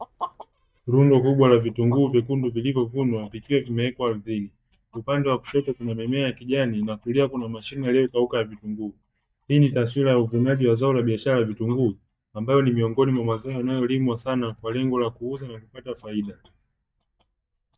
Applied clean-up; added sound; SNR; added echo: neural mask model DeepFilterNet 3.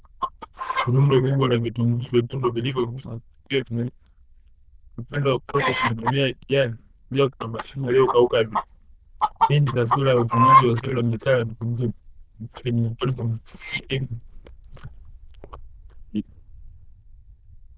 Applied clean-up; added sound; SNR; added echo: neural diffusion model UNIVERSE++.